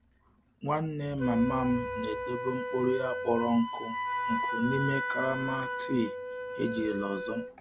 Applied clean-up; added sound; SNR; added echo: none; Wind instrument, woodwind instrument; 4 dB; none.